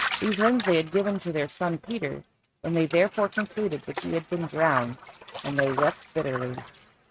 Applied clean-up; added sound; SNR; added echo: neural mask model RNNoise.